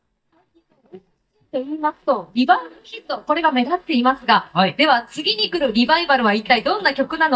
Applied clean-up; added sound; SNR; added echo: neural mask model DeepFilterNet 3.